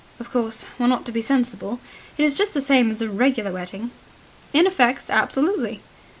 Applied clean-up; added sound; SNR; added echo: none; none; none; none.